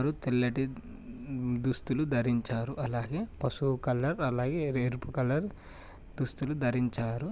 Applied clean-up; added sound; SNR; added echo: none; none; none; none.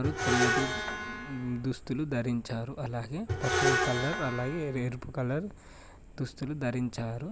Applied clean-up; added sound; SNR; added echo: none; Screech; 0 dB; none.